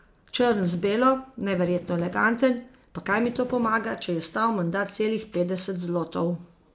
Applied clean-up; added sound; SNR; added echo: none; Gunshot, gunfire; 19 dB; none.